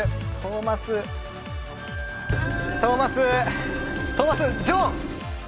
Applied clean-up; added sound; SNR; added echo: none; Bowed string instrument + Piano; 9 dB; none.